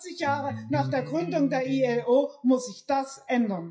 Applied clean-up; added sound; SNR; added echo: classical method WPE with log-MMSE.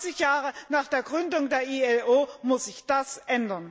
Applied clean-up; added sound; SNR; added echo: none; none; none; none.